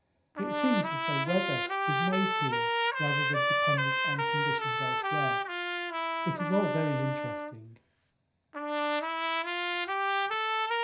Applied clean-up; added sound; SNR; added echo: none; Trumpet; -5 dB; reverberation time 0.5 s.